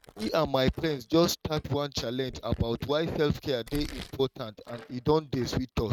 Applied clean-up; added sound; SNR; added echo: neural mask model RNNoise.